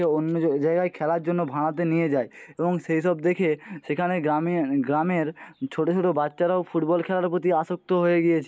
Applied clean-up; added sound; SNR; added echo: none; none; none; none.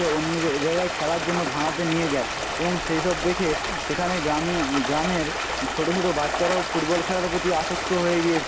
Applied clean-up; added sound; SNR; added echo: none; Stream; 2 dB; none.